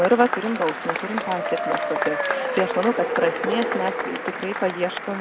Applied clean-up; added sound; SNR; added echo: none; Applause / Crowd / Cheering; 2 dB; none.